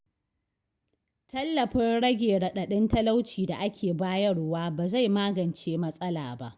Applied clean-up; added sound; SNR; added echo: none; none; none; none.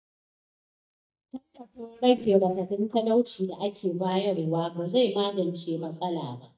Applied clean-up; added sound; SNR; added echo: neural mask model DeepFilterNet 3.